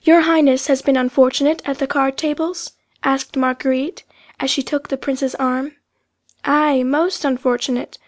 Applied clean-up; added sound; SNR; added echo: none; none; none; none.